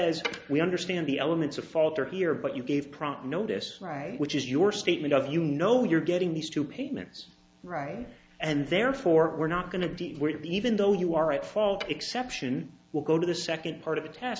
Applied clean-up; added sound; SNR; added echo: none; none; none; none.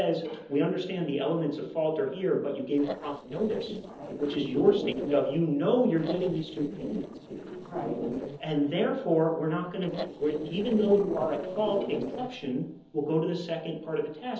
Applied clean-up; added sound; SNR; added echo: neural separator model SepFormer DNS4.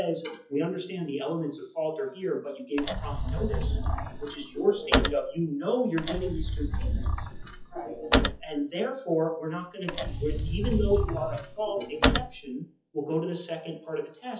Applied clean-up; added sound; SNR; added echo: classical method WPE with log-MMSE.